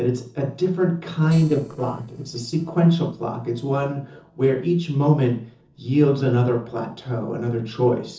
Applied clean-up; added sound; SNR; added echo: neural separator model SepFormer DNS4.